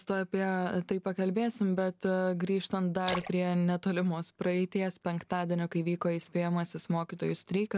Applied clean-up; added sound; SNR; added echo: none; Splash, splatter; 11 dB; none.